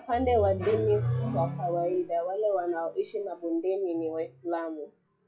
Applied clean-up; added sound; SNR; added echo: classical method WPE with log-MMSE.